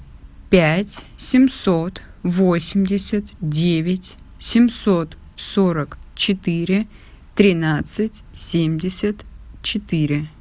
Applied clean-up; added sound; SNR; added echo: none; none; none; none.